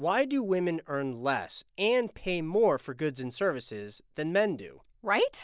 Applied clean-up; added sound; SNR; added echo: none; none; none; none.